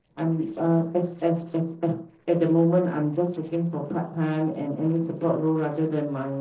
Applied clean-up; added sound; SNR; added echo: neural separator model SepFormer DNS4.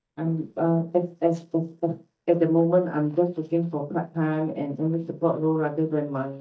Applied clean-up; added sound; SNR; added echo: neural mask model DeepFilterNet 3.